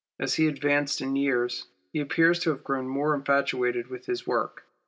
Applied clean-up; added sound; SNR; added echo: none; none; none; none.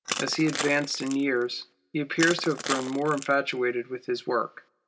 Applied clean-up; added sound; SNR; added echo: none; Crushing; 9 dB; none.